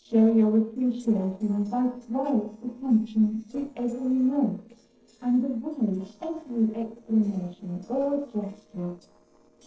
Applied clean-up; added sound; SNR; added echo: neural separator model SepFormer DNS4.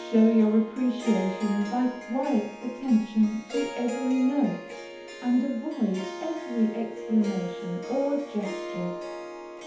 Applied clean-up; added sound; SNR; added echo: none; Harp; 10 dB; reverberation time 0.6 s.